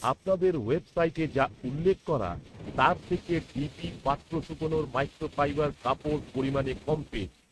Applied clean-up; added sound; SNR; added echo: neural mask model RNNoise.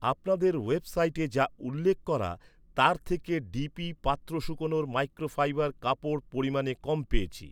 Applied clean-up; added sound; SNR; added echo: none; none; none; none.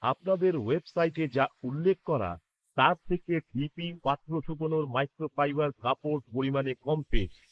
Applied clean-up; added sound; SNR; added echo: neural mask model Resemble Enhance denoiser.